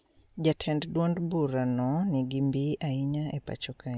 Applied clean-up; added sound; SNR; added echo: none; none; none; none.